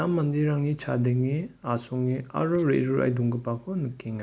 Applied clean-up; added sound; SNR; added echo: none; none; none; none.